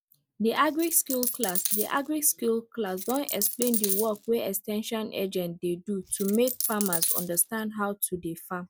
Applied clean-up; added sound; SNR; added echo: none; Coin (dropping); 3 dB; none.